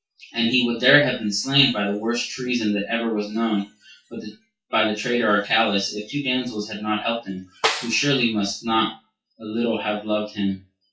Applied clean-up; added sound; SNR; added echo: classical method WPE with log-MMSE.